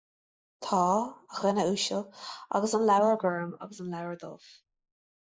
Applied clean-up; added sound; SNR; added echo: neural mask model Resemble Enhance denoiser.